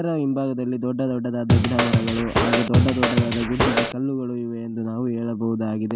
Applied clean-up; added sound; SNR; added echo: none; Scratching (performance technique); -4 dB; none.